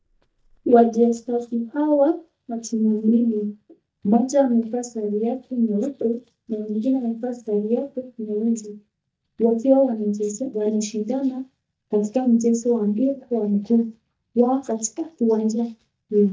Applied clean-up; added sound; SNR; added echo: neural mask model DeepFilterNet 3.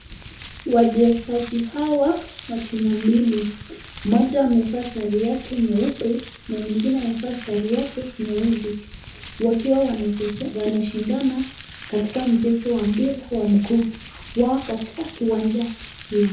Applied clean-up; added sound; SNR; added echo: none; Crumpling, crinkling; 15 dB; reverberation time 0.6 s.